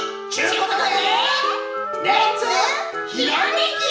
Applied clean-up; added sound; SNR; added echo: none; Wind instrument, woodwind instrument; 12 dB; reverberation time 0.7 s.